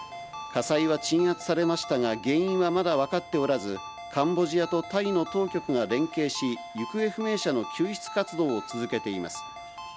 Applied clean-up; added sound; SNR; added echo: none; Ringtone; 13 dB; none.